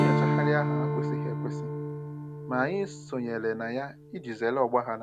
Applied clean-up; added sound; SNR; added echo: none; Strum; -1 dB; none.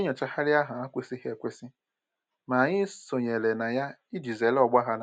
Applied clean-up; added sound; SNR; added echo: none; none; none; none.